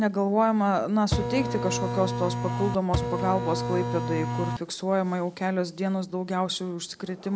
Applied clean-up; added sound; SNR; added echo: none; Printer; 2 dB; none.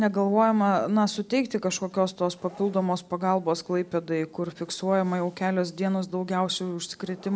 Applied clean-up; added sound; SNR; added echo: none; none; none; none.